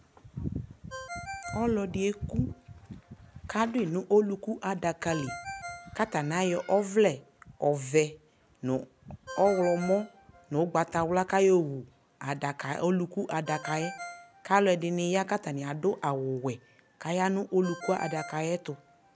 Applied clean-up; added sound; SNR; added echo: none; Ringtone; 17 dB; none.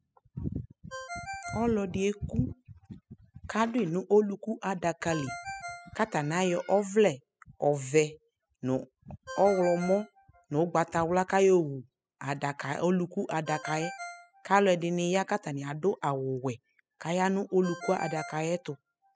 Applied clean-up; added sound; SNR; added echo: classical method spectral subtraction.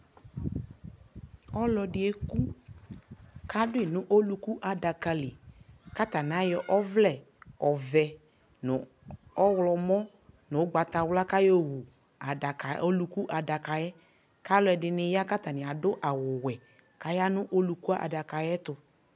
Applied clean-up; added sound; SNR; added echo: none; none; none; none.